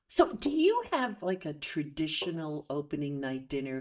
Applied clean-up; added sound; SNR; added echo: neural mask model DeepFilterNet 3.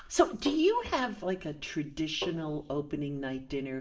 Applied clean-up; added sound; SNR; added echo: none; Tap; 9 dB; reverberation time 0.6 s.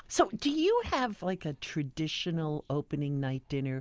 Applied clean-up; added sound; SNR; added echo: none; none; none; none.